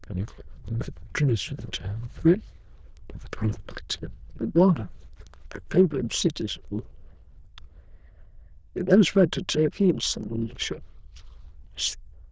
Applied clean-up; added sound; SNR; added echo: neural diffusion model UNIVERSE++.